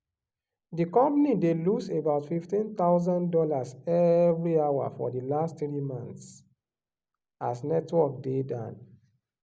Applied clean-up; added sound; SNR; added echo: none; none; none; none.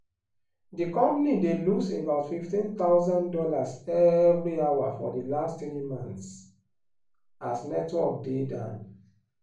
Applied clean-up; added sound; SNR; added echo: none; none; none; reverberation time 0.3 s.